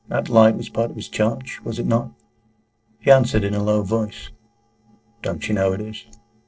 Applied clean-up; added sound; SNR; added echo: neural separator model SepFormer DNS4.